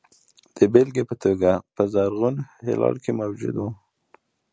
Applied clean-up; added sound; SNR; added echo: none; none; none; none.